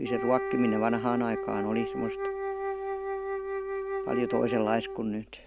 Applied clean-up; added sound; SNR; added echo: none; Wind instrument, woodwind instrument; 3 dB; none.